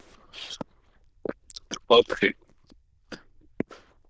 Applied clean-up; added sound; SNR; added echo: neural diffusion model UNIVERSE++.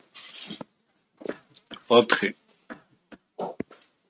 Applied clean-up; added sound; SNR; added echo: neural mask model RNNoise.